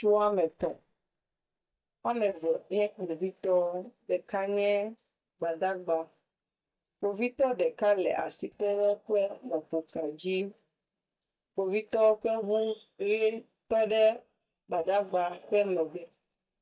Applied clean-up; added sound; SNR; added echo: neural mask model DeepFilterNet 3.